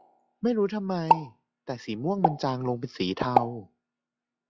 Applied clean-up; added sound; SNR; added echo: classical method log-MMSE.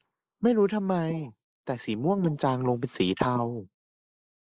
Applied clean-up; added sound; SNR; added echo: neural mask model Resemble Enhance denoiser.